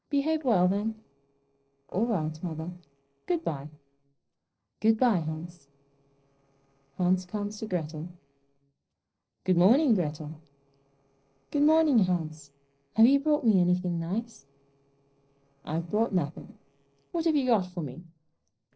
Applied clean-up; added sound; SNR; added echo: neural separator model SepFormer DNS4.